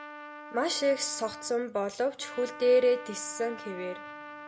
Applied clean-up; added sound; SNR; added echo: none; Trumpet; 14 dB; none.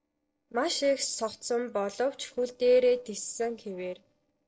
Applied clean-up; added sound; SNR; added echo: neural separator model SepFormer DNS4.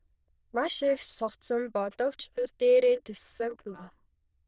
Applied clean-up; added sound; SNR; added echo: neural diffusion model UNIVERSE++.